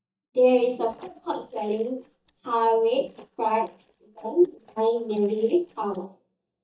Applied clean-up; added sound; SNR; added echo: neural mask model DeepFilterNet 3.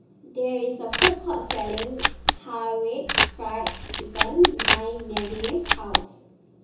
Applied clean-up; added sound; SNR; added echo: none; Camera; -3 dB; reverberation time 0.6 s.